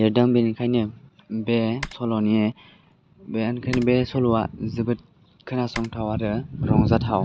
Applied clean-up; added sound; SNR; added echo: none; Typing; 19 dB; none.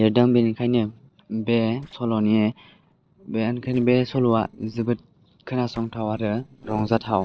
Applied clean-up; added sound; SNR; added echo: neural separator model SepFormer DNS4.